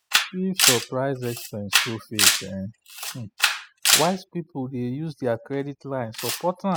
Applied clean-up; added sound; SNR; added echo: classical method spectral subtraction.